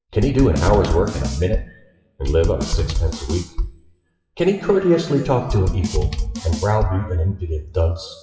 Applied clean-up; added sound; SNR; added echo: classical method WPE with log-MMSE.